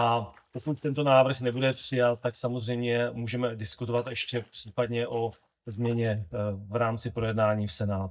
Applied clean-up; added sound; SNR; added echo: neural mask model DeepFilterNet 3.